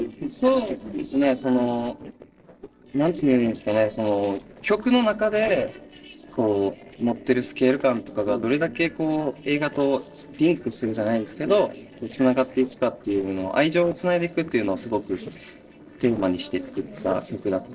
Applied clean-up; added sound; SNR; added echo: neural separator model SepFormer DNS4.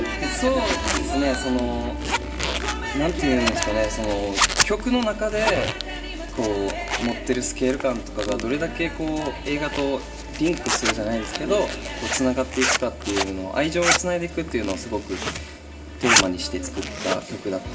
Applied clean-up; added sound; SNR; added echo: none; Zipper (clothing); 4 dB; reverberation time 2.1 s.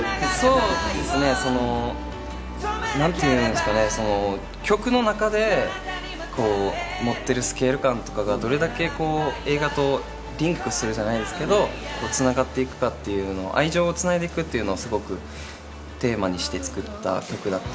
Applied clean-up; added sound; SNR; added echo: none; none; none; none.